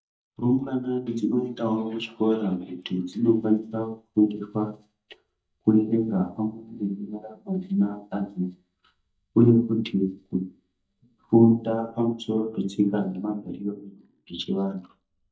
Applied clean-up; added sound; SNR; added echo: neural mask model DeepFilterNet 3.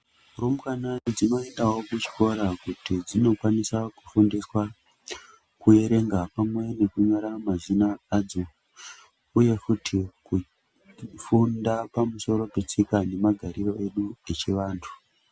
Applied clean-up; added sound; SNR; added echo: none; none; none; none.